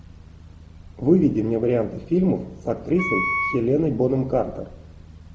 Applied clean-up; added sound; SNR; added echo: none; Wind instrument, woodwind instrument; 4 dB; none.